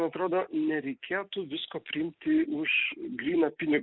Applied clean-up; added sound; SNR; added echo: neural mask model Resemble Enhance denoiser.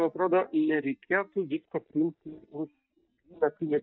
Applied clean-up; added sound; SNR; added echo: neural mask model DeepFilterNet 3.